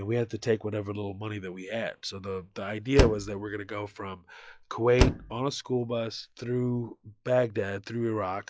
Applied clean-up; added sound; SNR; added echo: classical method log-MMSE.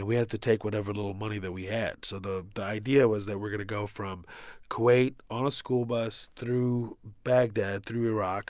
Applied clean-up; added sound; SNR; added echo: none; none; none; none.